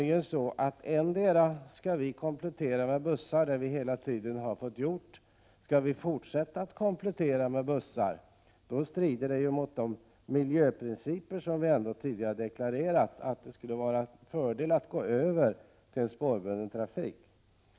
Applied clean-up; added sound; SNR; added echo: none; none; none; none.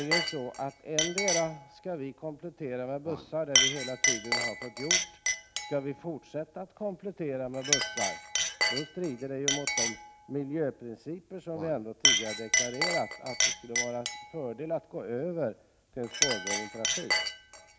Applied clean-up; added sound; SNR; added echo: none; Chink, clink; -3 dB; none.